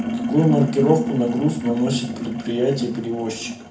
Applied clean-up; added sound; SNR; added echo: none; Sink (filling or washing); 4 dB; reverberation time 0.4 s.